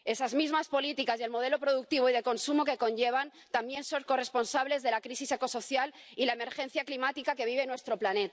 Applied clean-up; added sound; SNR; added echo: none; none; none; none.